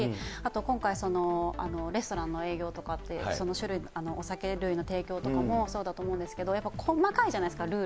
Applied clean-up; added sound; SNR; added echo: none; none; none; none.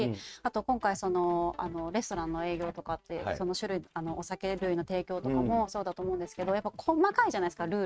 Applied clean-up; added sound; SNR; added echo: neural mask model RNNoise.